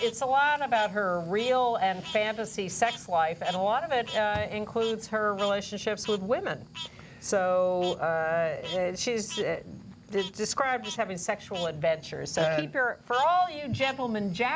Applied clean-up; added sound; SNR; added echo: none; Frog; 17 dB; none.